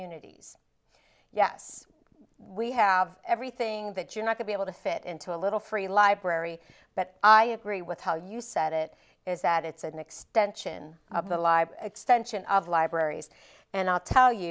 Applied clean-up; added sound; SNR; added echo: none; none; none; none.